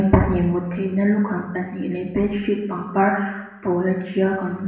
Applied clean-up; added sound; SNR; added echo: none; none; none; reverberation time 0.9 s.